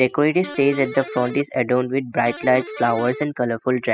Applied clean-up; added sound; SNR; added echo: classical method spectral subtraction.